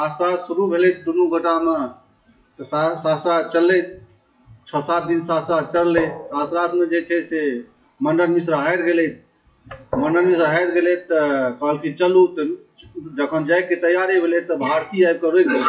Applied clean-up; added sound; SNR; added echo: classical method WPE with log-MMSE.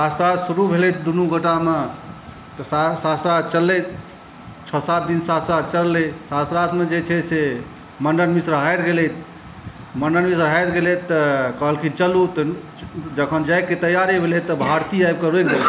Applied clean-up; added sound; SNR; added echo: none; none; none; none.